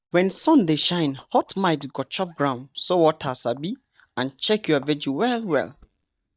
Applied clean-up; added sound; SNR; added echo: neural mask model DeepFilterNet 3.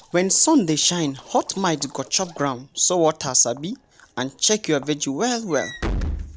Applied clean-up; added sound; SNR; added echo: none; Walk, footsteps / Slam; 12 dB; none.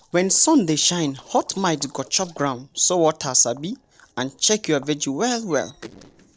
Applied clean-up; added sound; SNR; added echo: neural separator model SepFormer DNS4.